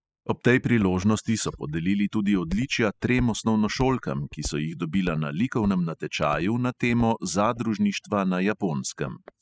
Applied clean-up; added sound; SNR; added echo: classical method spectral subtraction.